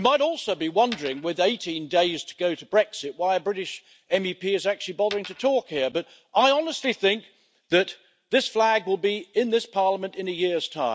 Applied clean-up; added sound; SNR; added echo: none; Coin (dropping); 18 dB; none.